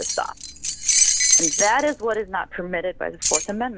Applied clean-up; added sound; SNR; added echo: none; Keys jangling; -3 dB; none.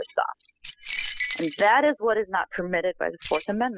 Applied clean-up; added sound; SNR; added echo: classical method spectral subtraction.